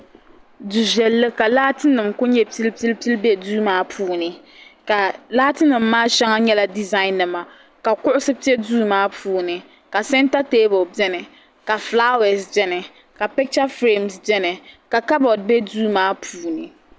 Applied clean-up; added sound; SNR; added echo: none; none; none; none.